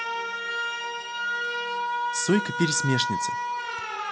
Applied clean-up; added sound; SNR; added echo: none; Alarm; -1 dB; none.